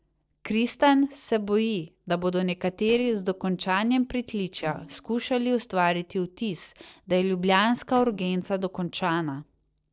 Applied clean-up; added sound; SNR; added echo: neural separator model SepFormer DNS4.